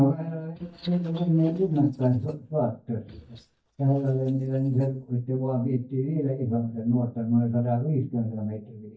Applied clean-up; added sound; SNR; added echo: neural mask model DeepFilterNet 3.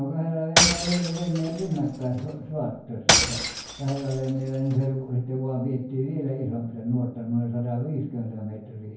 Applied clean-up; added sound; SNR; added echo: none; Shatter / Crushing; -1 dB; reverberation time 0.9 s.